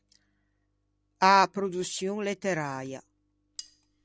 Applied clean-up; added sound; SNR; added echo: none; Cutlery, silverware; 18 dB; none.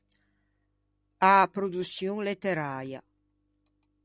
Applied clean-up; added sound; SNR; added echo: none; none; none; none.